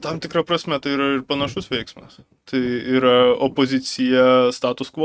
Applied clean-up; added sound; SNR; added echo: neural mask model RNNoise.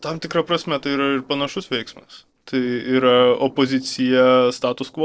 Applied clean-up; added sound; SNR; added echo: neural separator model SepFormer DNS4.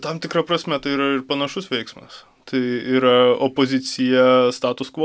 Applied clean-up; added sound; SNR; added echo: none; none; none; none.